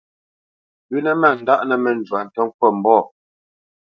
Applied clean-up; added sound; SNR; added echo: neural mask model DeepFilterNet 3.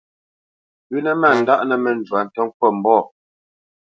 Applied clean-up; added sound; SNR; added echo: none; Brass instrument; 12 dB; none.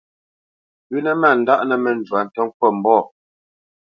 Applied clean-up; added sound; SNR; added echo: none; none; none; none.